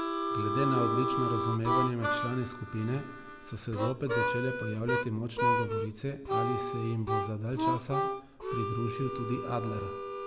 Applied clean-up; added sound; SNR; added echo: none; Harmonica; -1 dB; none.